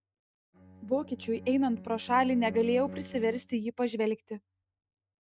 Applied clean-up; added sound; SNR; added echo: neural mask model RNNoise.